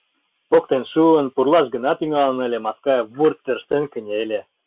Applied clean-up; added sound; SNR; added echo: none; none; none; none.